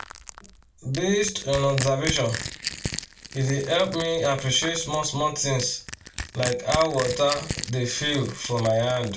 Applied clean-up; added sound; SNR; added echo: none; Crushing; 10 dB; reverberation time 0.2 s.